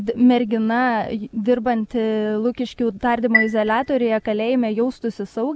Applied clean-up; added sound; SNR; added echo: none; Chime; 7 dB; none.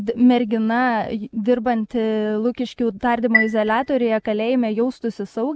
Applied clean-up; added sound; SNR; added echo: neural mask model RNNoise.